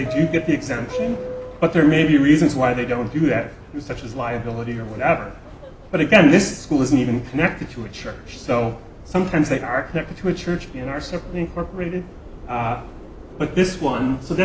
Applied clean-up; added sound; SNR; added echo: none; Subway, metro, underground; 15 dB; none.